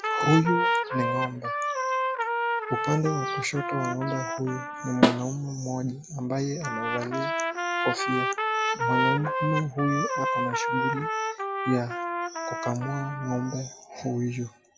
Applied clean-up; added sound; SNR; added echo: none; Snare drum + Trumpet; -1 dB; none.